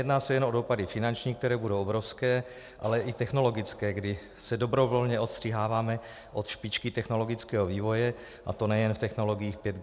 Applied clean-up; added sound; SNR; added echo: none; none; none; none.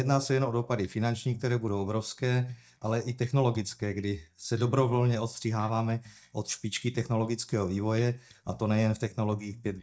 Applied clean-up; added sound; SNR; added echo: neural mask model DeepFilterNet 3.